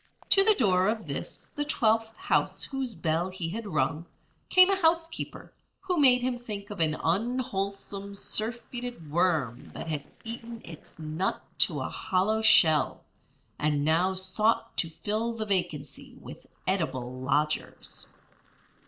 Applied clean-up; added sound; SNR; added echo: neural separator model SepFormer DNS4.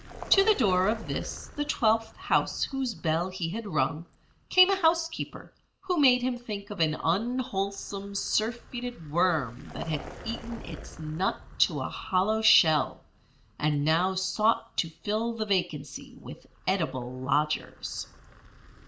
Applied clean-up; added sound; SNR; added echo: none; Vehicle; 18 dB; reverberation time 0.4 s.